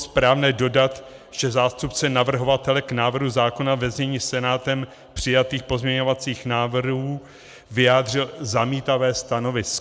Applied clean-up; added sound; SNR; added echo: none; none; none; none.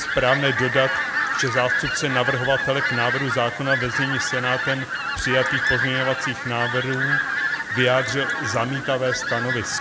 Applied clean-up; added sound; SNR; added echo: none; Fowl; 1 dB; none.